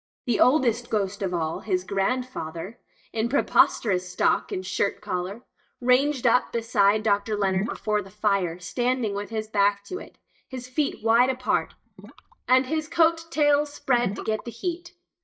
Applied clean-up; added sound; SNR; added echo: neural mask model DeepFilterNet 3.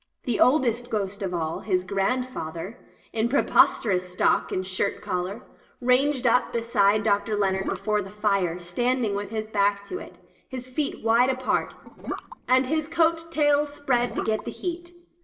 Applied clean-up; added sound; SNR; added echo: neural separator model SepFormer DNS4.